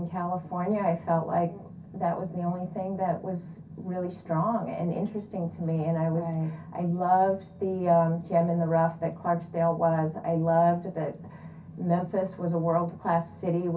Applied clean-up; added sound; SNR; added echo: none; none; none; reverberation time 0.3 s.